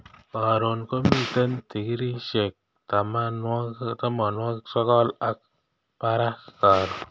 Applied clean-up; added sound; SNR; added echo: none; none; none; none.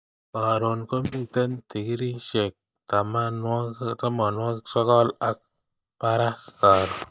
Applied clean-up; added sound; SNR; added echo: neural mask model DeepFilterNet 3.